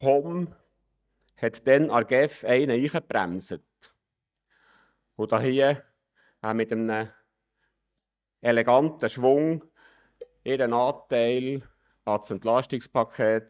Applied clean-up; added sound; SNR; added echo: neural mask model DeepFilterNet 3.